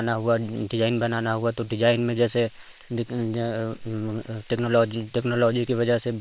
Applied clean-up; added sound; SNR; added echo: neural separator model SepFormer WHAM!.